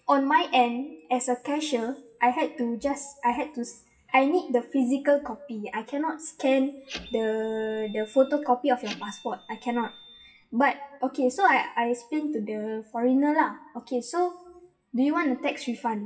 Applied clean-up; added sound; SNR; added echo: classical method WPE with log-MMSE.